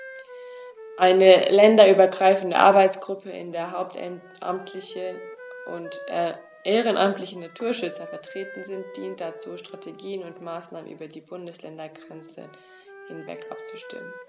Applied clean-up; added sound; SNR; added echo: none; Wind instrument, woodwind instrument; 20 dB; none.